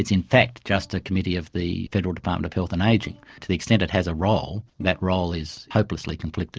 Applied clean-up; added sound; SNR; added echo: neural separator model SepFormer DNS4.